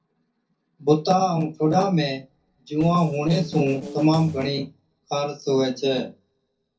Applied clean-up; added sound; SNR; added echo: neural separator model SepFormer DNS4.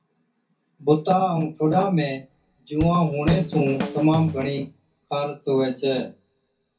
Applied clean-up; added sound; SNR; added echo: none; Drum kit; 7 dB; reverberation time 0.3 s.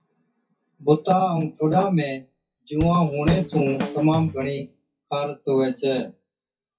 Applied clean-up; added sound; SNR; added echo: classical method WPE with log-MMSE.